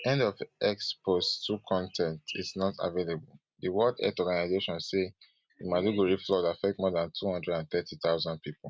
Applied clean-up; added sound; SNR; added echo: none; none; none; none.